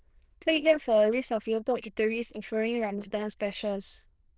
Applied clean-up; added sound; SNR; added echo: neural diffusion model UNIVERSE++.